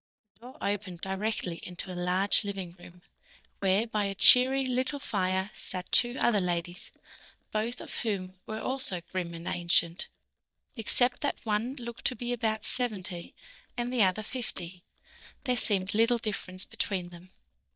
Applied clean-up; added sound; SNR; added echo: neural mask model DeepFilterNet 3.